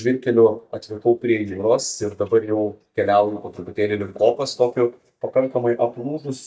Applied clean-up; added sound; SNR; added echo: neural mask model DeepFilterNet 3.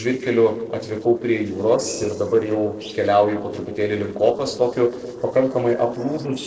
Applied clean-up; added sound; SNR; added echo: neural separator model SepFormer DNS4.